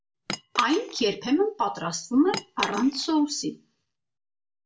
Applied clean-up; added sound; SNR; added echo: none; Cutlery, silverware / Chink, clink; 12 dB; reverberation time 0.2 s.